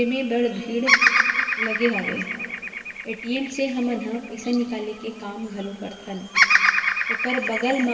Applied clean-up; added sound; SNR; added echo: none; Bird vocalization, bird call, bird song; -2 dB; reverberation time 2.3 s.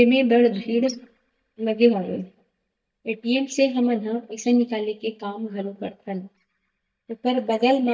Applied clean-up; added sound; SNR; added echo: neural mask model DeepFilterNet 3.